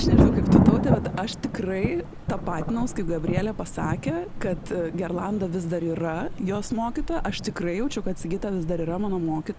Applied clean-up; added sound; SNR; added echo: none; Thunder; -2 dB; none.